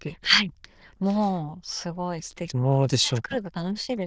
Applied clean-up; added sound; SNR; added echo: neural diffusion model UNIVERSE++.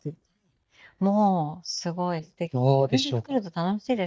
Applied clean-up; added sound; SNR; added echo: neural mask model DeepFilterNet 3.